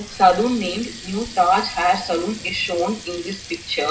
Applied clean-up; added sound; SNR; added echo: none; Water tap, faucet; 16 dB; reverberation time 0.2 s.